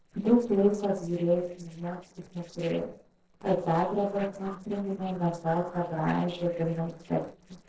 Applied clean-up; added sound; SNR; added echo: neural separator model SepFormer DNS4.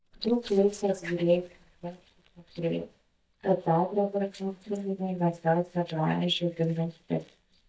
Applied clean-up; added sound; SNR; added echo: neural mask model DeepFilterNet 3.